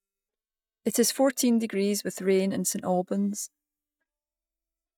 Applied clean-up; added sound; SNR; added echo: neural mask model DeepFilterNet 3.